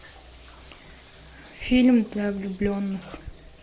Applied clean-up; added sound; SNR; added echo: none; none; none; none.